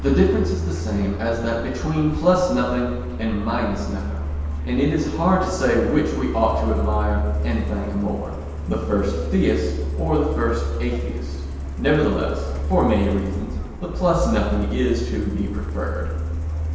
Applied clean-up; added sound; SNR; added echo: none; Truck; 3 dB; reverberation time 1.2 s.